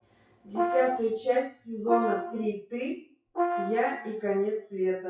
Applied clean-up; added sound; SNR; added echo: classical method WPE with log-MMSE.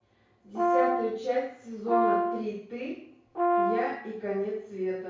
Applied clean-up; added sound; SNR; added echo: none; Brass instrument; -5 dB; reverberation time 0.6 s.